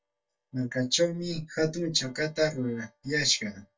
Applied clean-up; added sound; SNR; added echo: neural mask model DeepFilterNet 3.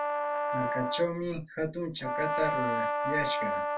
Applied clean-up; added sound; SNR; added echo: none; Brass instrument; -2 dB; reverberation time 0.2 s.